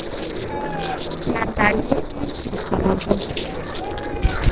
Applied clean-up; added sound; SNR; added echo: neural separator model SepFormer DNS4.